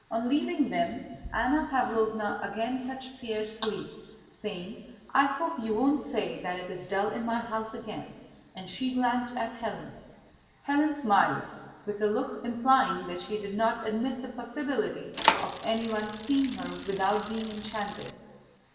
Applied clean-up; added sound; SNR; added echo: none; Bicycle; 2 dB; reverberation time 1.4 s.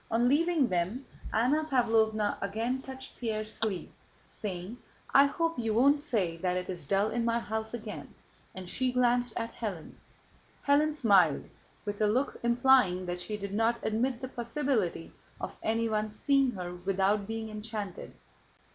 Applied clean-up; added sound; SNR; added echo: none; none; none; none.